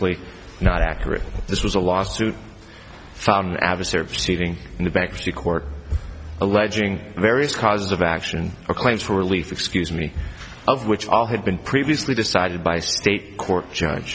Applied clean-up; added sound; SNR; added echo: none; none; none; none.